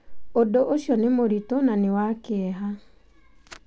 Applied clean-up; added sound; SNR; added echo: none; none; none; none.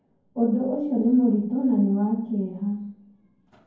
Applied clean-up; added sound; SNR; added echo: none; none; none; reverberation time 0.9 s.